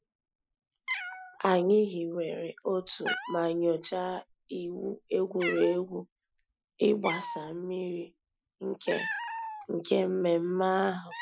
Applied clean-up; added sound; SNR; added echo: classical method Wiener filter.